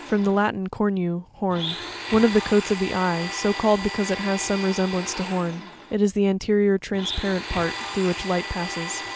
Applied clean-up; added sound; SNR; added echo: none; Domestic sounds, home sounds; 10 dB; none.